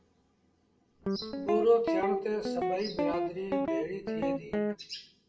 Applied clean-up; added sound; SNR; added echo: none; Guitar; -1 dB; reverberation time 0.5 s.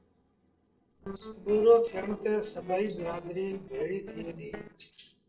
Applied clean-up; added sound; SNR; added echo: neural separator model SepFormer DNS4.